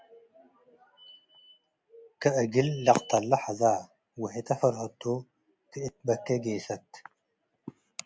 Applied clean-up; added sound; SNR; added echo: none; none; none; none.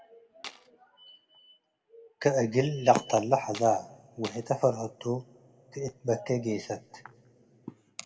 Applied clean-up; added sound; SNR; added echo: none; Tools; 16 dB; reverberation time 2.2 s.